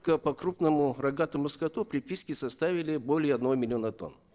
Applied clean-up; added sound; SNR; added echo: neural separator model SepFormer DNS4.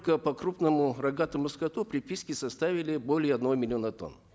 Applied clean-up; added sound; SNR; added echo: none; none; none; none.